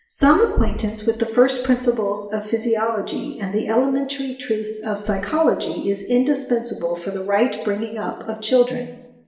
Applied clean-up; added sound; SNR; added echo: none; none; none; reverberation time 0.9 s.